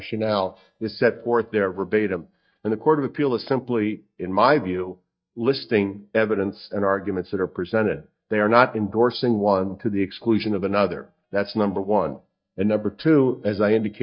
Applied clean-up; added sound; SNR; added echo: neural mask model DeepFilterNet 3.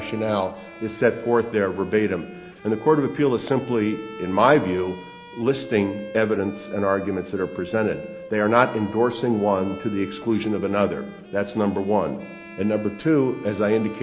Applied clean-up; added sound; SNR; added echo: none; Bowed string instrument; 17 dB; none.